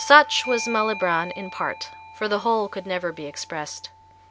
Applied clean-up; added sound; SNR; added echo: none; Bell / Doorbell; 14 dB; none.